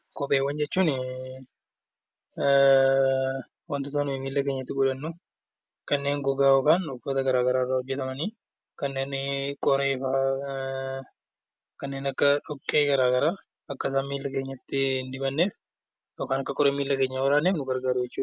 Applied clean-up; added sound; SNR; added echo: none; none; none; none.